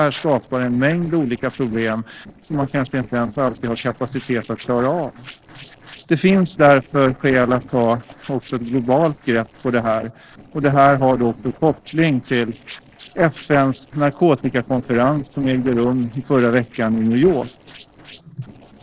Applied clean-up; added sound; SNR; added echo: neural separator model SepFormer DNS4.